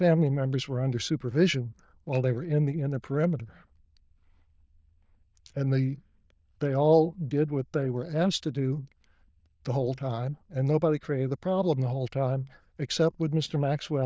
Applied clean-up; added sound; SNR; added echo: neural diffusion model UNIVERSE++.